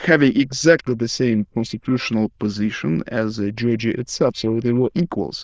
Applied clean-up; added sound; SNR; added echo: neural diffusion model UNIVERSE++.